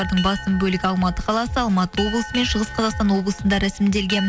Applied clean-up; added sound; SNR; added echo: none; Boat, Water vehicle; 14 dB; none.